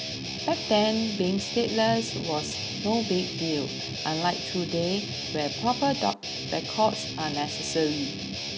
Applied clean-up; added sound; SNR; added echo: none; Guitar; 5 dB; none.